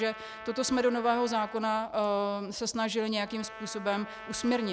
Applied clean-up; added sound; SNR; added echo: none; Trumpet; 16 dB; none.